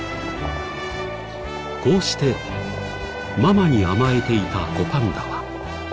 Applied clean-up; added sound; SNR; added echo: none; Boiling; 15 dB; none.